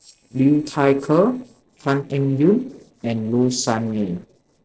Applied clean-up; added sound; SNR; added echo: neural separator model SepFormer DNS4.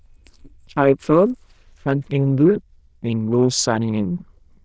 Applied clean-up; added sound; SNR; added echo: neural diffusion model UNIVERSE++.